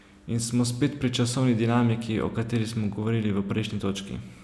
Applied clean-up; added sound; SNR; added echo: none; none; none; none.